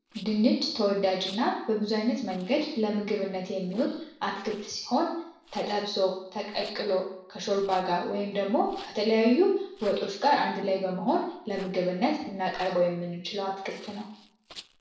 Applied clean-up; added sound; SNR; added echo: neural separator model SepFormer DNS4.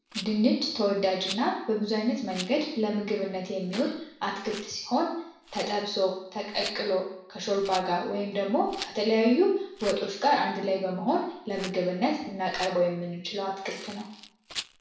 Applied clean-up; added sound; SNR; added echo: none; Rattle; 17 dB; reverberation time 0.7 s.